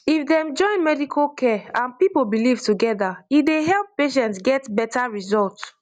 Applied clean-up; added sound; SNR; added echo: none; none; none; none.